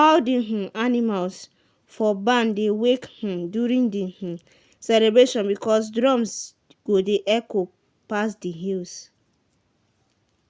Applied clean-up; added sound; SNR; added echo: none; none; none; none.